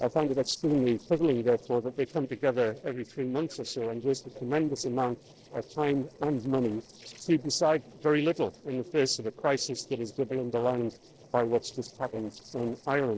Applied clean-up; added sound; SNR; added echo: neural separator model SepFormer DNS4.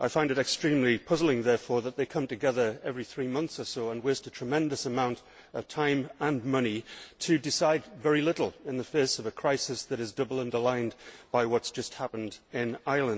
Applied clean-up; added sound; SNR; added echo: none; none; none; none.